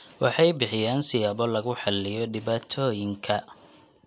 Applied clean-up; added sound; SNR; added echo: none; none; none; none.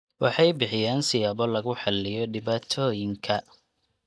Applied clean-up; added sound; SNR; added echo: neural mask model DeepFilterNet 3.